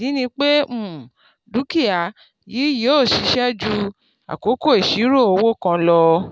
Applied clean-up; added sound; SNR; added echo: none; none; none; none.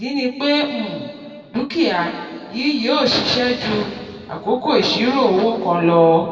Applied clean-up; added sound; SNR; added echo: none; none; none; reverberation time 2.1 s.